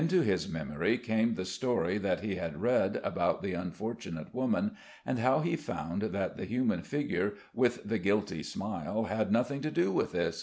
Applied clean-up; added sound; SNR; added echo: none; none; none; none.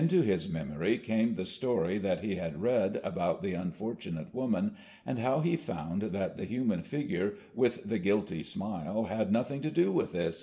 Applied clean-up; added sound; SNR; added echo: none; none; none; reverberation time 0.4 s.